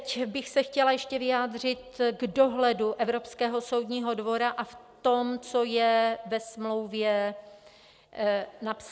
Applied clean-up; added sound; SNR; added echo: none; none; none; none.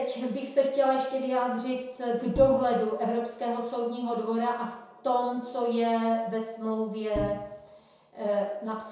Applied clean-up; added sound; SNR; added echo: none; Bowed string instrument; 11 dB; reverberation time 0.7 s.